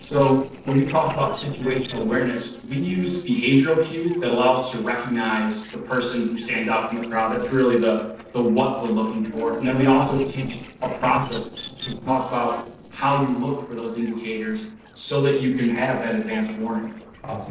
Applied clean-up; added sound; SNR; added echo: neural separator model SepFormer DNS4.